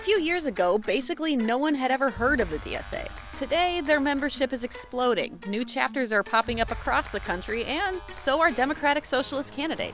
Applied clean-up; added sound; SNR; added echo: none; Clapping; 17 dB; none.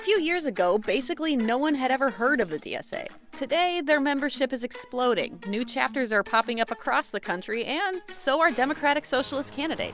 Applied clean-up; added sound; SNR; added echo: none; none; none; none.